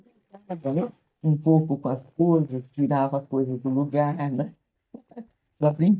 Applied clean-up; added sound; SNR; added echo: neural mask model DeepFilterNet 3.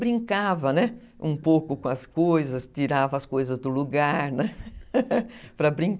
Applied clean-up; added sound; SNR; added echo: none; none; none; none.